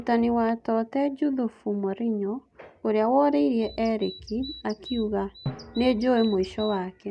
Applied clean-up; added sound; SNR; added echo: none; Drum + Bird vocalization, bird call, bird song; 18 dB; none.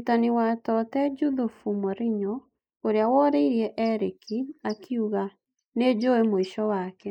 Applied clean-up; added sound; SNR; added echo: neural mask model Resemble Enhance denoiser.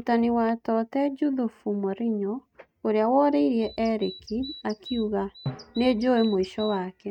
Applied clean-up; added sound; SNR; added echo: neural mask model RNNoise.